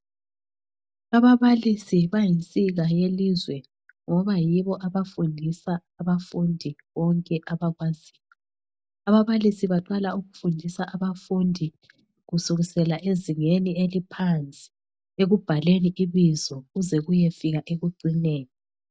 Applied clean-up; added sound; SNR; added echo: none; none; none; none.